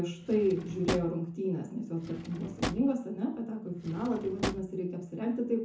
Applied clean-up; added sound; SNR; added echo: none; Drawer open or close; 8 dB; reverberation time 0.6 s.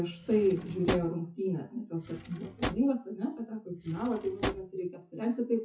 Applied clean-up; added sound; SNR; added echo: classical method WPE with log-MMSE.